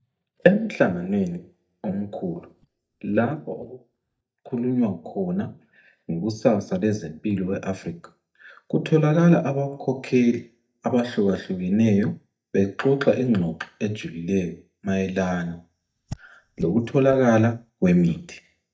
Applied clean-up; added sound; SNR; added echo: neural mask model DeepFilterNet 3.